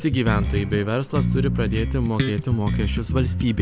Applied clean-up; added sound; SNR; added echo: none; Bass guitar; 1 dB; none.